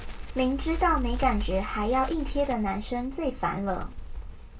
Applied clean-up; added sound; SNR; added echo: none; Crackle; 10 dB; reverberation time 0.2 s.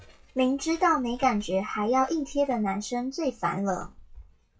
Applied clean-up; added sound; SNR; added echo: classical method WPE with log-MMSE.